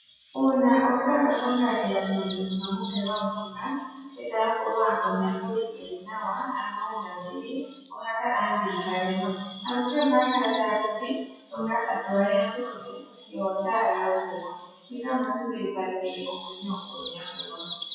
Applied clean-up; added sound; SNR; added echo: classical method WPE with log-MMSE.